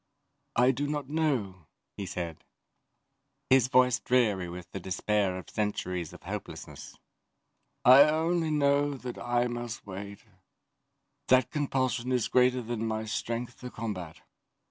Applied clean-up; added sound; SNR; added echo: none; none; none; none.